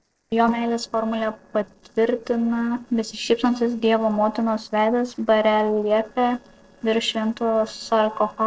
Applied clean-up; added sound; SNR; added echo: neural separator model SepFormer DNS4.